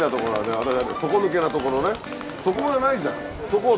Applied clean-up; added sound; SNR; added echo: none; Crowd; 11 dB; none.